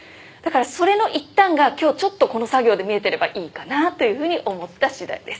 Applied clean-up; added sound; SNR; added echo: none; none; none; none.